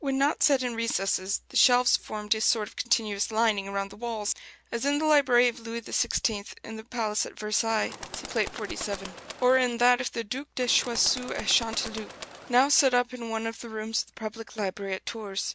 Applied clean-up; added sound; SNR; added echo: none; Bird; 13 dB; none.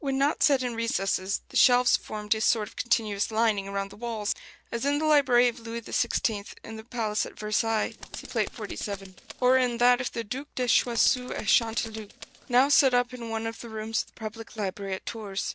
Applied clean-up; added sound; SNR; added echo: neural separator model SepFormer DNS4.